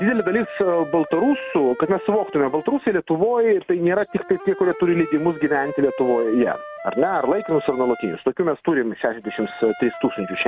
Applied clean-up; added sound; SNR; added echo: none; Wind instrument, woodwind instrument; 14 dB; none.